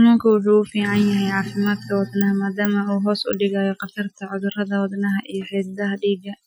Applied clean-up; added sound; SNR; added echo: classical method Wiener filter.